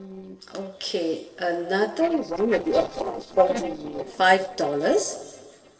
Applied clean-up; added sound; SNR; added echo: neural separator model SepFormer DNS4.